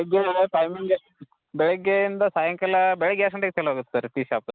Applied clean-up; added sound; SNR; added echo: none; none; none; none.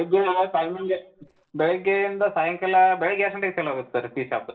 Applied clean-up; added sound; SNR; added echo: neural separator model SepFormer DNS4.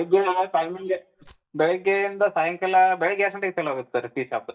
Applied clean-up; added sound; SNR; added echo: neural mask model DeepFilterNet 3.